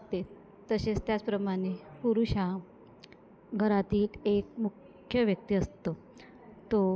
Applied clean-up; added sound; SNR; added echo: none; none; none; none.